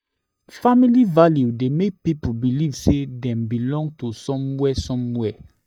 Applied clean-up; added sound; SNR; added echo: neural mask model DeepFilterNet 3.